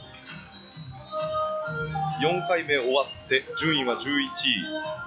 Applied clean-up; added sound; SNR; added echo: classical method log-MMSE.